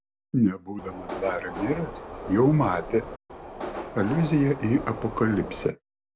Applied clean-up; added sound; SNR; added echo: none; Subway, metro, underground; 10 dB; none.